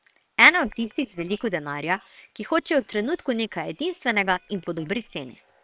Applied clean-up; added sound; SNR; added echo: neural separator model SepFormer WHAM!.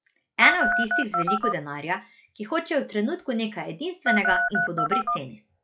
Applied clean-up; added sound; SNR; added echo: classical method log-MMSE.